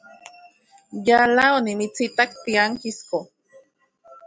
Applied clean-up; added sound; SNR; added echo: none; none; none; none.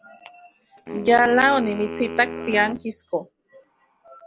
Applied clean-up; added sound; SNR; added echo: none; Wind instrument, woodwind instrument; 11 dB; none.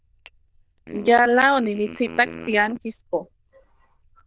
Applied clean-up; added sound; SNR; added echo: neural diffusion model UNIVERSE++.